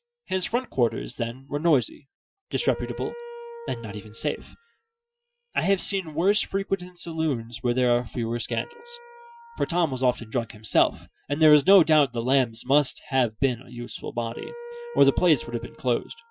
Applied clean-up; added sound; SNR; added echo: classical method Wiener filter.